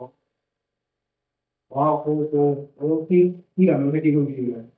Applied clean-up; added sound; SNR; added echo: neural mask model DeepFilterNet 3.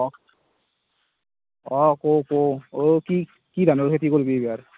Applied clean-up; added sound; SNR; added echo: none; none; none; none.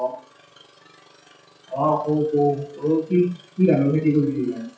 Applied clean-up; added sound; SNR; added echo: classical method WPE with log-MMSE.